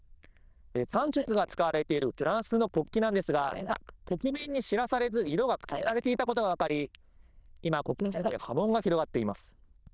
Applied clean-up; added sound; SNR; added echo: neural diffusion model UNIVERSE++.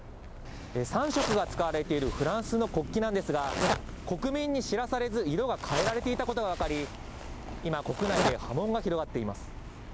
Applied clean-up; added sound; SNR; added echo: none; Zipper (clothing); 6 dB; none.